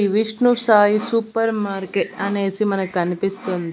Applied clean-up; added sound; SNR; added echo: none; Sawing; 19 dB; none.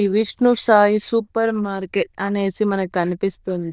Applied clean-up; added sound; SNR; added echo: neural diffusion model UNIVERSE++.